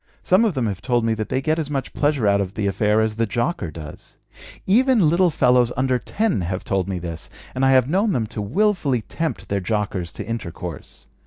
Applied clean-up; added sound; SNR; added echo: neural mask model DeepFilterNet 3.